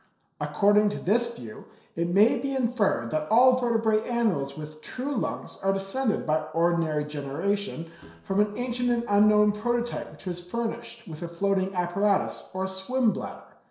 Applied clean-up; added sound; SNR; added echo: neural separator model SepFormer DNS4.